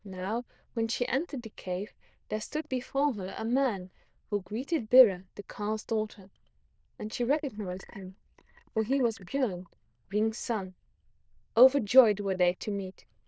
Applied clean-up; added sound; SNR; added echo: neural diffusion model UNIVERSE++.